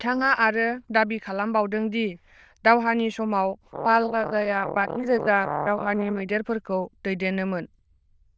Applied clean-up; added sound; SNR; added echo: neural diffusion model UNIVERSE++.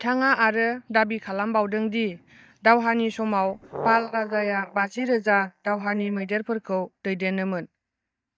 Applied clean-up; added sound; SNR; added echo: neural mask model DeepFilterNet 3.